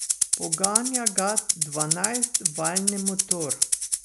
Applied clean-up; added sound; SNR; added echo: none; Rattle (instrument); -5 dB; none.